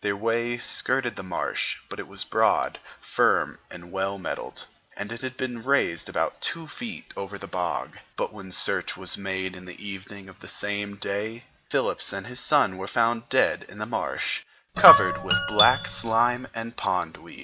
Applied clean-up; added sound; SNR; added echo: none; Guitar; -3 dB; none.